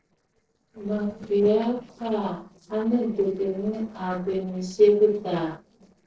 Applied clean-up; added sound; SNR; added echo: neural separator model SepFormer DNS4.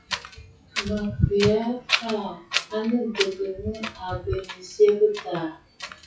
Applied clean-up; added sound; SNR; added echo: classical method WPE with log-MMSE.